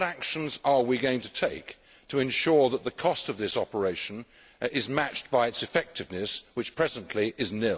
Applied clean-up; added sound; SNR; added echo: none; none; none; none.